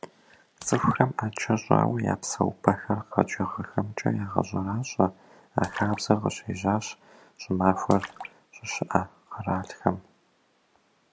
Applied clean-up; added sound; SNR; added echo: none; Splash, splatter; 19 dB; none.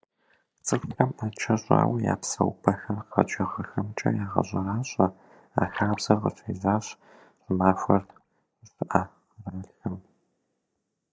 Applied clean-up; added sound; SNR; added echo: neural mask model DeepFilterNet 3.